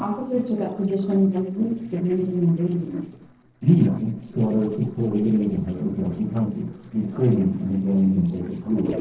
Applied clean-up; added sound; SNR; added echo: neural separator model SepFormer DNS4.